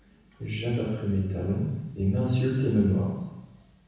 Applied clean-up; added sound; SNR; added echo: none; none; none; reverberation time 1.1 s.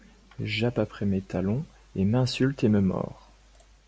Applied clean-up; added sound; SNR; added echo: none; none; none; none.